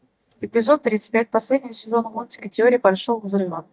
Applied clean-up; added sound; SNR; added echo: neural mask model DeepFilterNet 3.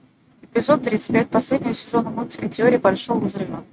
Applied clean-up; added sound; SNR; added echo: neural mask model RNNoise.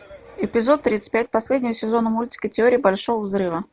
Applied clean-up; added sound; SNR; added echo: none; none; none; none.